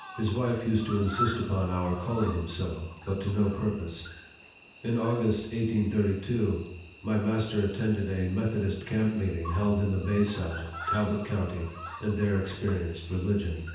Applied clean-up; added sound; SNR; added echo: none; Cricket; 14 dB; reverberation time 0.8 s.